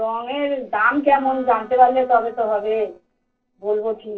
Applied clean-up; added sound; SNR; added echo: neural separator model SepFormer DNS4.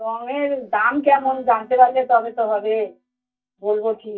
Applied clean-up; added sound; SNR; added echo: neural mask model DeepFilterNet 3.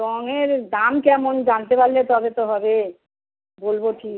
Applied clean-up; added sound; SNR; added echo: none; none; none; none.